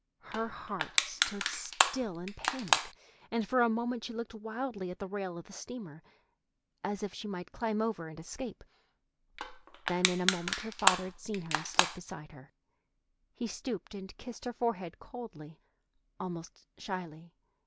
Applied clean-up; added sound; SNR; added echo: none; Crushing; -4 dB; none.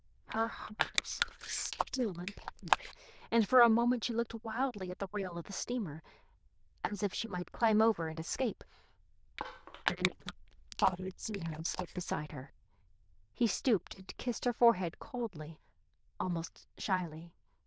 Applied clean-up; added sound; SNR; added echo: neural diffusion model UNIVERSE++.